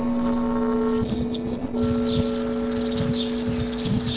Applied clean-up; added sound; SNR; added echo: neural separator model SepFormer DNS4.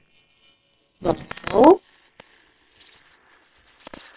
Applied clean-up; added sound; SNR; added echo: neural separator model SepFormer WHAM!.